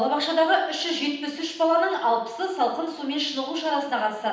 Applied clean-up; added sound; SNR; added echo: none; none; none; reverberation time 0.9 s.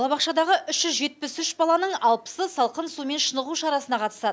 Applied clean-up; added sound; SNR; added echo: none; none; none; none.